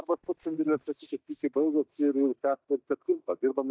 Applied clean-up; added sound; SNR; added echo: neural mask model DeepFilterNet 3.